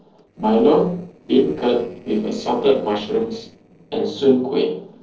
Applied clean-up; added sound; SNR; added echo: neural separator model SepFormer DNS4.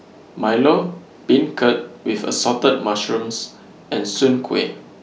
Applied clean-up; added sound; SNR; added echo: none; none; none; none.